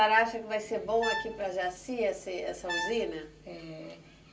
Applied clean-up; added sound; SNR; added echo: none; Brass instrument; 9 dB; reverberation time 0.3 s.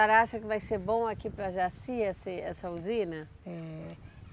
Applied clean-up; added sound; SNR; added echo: none; none; none; none.